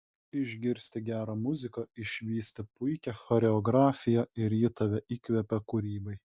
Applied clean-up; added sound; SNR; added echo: none; none; none; none.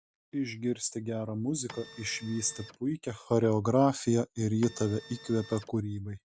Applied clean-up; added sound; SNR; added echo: none; Printer; 18 dB; none.